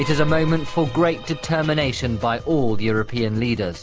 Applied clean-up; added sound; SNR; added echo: none; Piano; 7 dB; none.